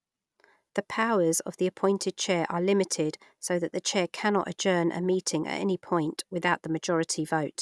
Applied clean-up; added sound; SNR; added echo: none; none; none; none.